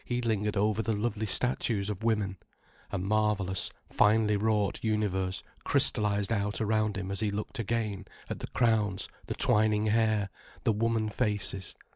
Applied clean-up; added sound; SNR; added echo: none; none; none; none.